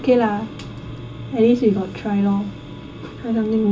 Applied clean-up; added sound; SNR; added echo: none; none; none; reverberation time 0.2 s.